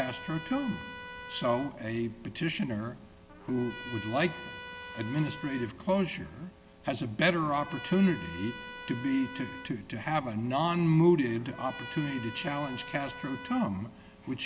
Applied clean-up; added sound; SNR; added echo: none; Trumpet; 14 dB; none.